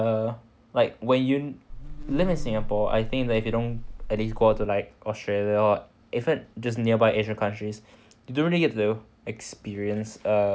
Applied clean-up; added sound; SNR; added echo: none; Buzz; 5 dB; none.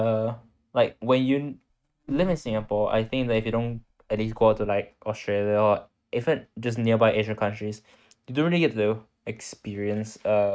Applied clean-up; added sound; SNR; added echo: neural mask model RNNoise.